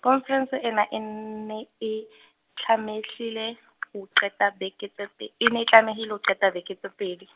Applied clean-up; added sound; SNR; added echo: none; none; none; none.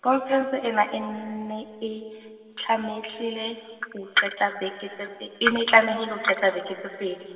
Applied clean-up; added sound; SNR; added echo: none; none; none; reverberation time 2.7 s.